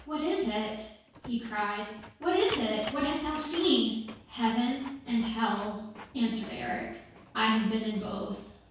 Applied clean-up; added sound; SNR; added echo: none; Printer; 17 dB; reverberation time 0.6 s.